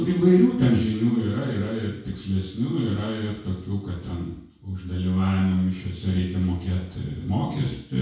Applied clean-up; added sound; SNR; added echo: none; none; none; reverberation time 0.6 s.